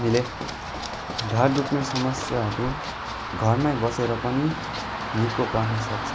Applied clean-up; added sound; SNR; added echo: none; Run; 5 dB; none.